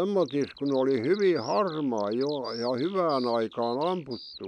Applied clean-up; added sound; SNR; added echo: neural mask model Resemble Enhance denoiser.